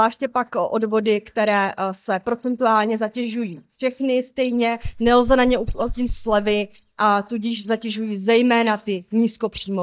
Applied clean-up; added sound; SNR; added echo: neural mask model DeepFilterNet 3.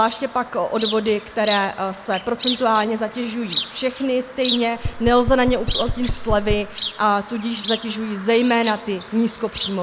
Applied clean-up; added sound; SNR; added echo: none; Chirp, tweet + Knock; 8 dB; none.